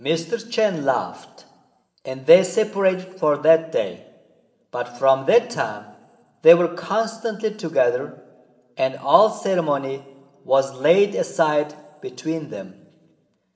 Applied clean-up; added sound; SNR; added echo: none; none; none; reverberation time 1.0 s.